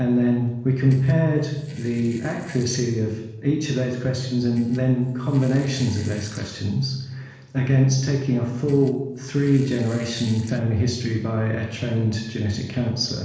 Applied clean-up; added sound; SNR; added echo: neural separator model SepFormer DNS4.